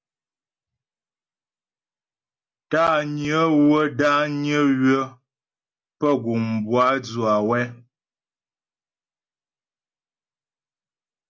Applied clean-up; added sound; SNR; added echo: none; none; none; none.